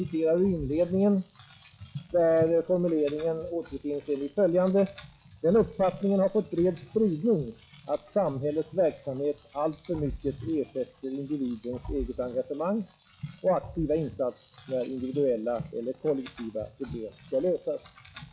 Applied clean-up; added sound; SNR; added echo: classical method log-MMSE.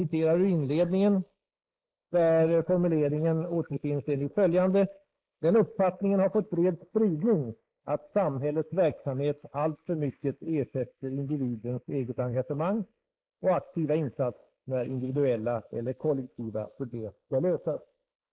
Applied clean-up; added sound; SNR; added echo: neural mask model Resemble Enhance denoiser.